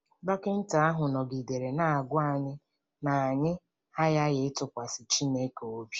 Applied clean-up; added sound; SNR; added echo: none; none; none; none.